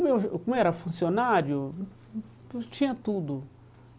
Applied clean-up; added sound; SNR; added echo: none; none; none; none.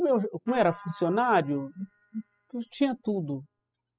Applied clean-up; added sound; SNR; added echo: classical method spectral subtraction.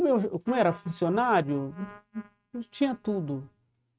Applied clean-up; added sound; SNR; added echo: neural mask model RNNoise.